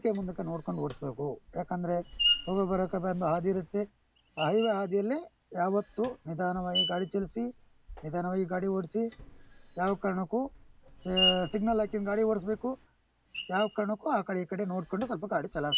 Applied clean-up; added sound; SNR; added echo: none; Screech; 7 dB; none.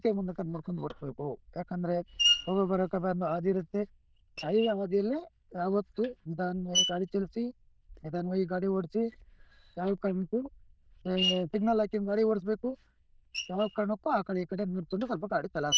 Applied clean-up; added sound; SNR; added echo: neural diffusion model UNIVERSE++.